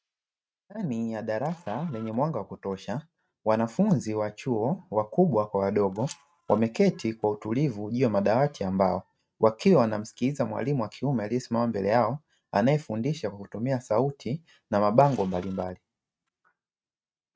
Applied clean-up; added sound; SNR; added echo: neural mask model RNNoise.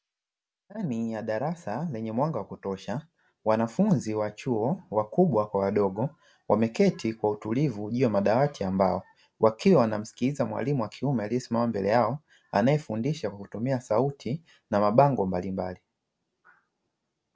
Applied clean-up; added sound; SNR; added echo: none; none; none; none.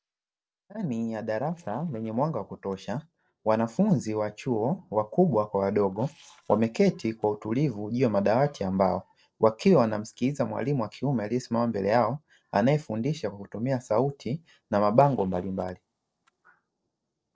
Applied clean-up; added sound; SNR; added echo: neural separator model SepFormer DNS4.